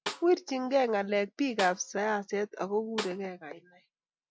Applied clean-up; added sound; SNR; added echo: none; Snare drum; 13 dB; none.